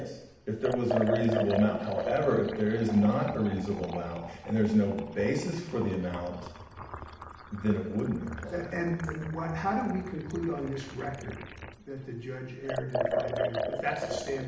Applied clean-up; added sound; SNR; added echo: none; Liquid; 6 dB; reverberation time 0.8 s.